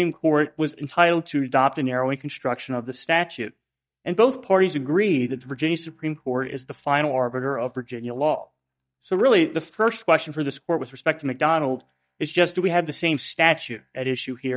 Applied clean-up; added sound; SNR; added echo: neural mask model DeepFilterNet 3.